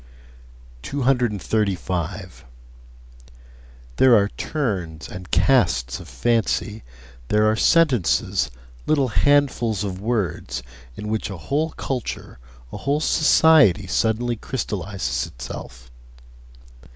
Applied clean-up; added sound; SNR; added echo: none; none; none; none.